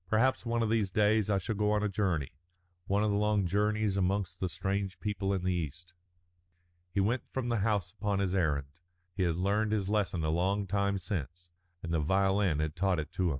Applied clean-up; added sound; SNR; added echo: none; none; none; none.